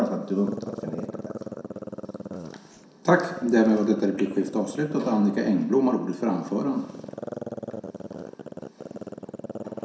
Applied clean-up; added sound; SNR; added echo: none; Growling; 12 dB; reverberation time 0.7 s.